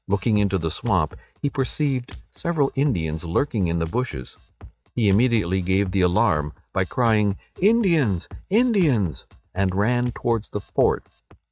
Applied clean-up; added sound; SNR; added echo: neural mask model RNNoise.